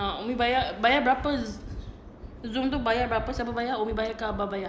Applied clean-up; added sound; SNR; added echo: none; none; none; none.